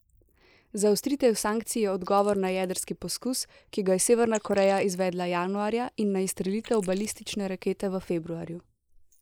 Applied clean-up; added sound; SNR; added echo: neural mask model Resemble Enhance denoiser.